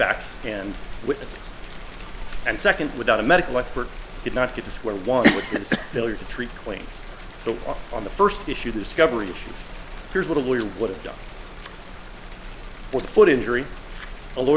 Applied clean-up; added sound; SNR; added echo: none; Rain; 17 dB; none.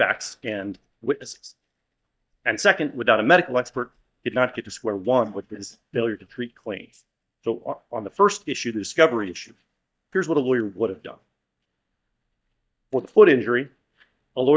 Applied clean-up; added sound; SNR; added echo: neural mask model DeepFilterNet 3.